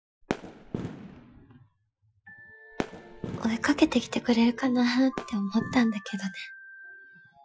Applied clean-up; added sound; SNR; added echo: classical method Wiener filter.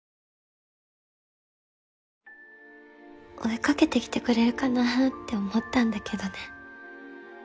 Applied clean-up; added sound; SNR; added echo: none; none; none; none.